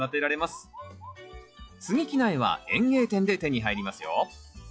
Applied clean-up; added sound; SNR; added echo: classical method log-MMSE.